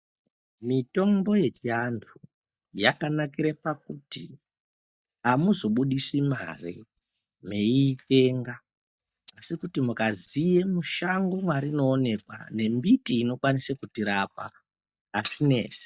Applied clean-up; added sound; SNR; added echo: neural mask model DeepFilterNet 3.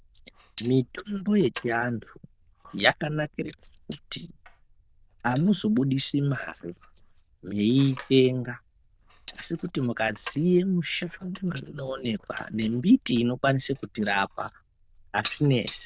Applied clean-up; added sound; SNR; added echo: neural diffusion model UNIVERSE++.